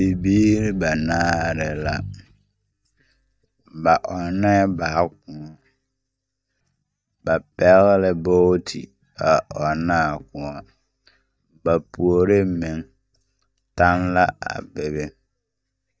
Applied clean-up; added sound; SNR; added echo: neural mask model DeepFilterNet 3.